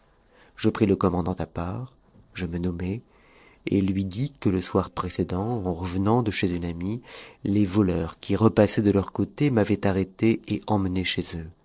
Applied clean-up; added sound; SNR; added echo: neural separator model SepFormer DNS4.